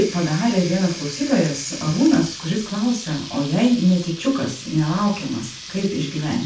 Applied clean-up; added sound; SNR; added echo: none; Water tap, faucet; 14 dB; reverberation time 0.3 s.